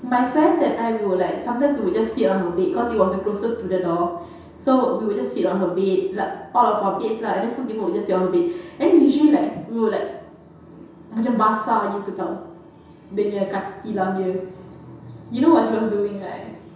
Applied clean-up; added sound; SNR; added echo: none; none; none; reverberation time 0.7 s.